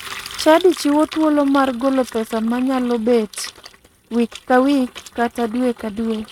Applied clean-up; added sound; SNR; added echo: neural mask model RNNoise.